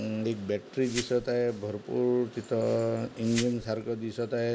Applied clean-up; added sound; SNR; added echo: none; Glass; 14 dB; none.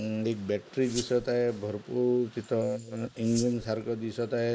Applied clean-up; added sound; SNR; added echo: neural mask model Resemble Enhance denoiser.